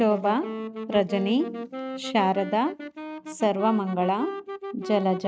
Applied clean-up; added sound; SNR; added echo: neural mask model RNNoise.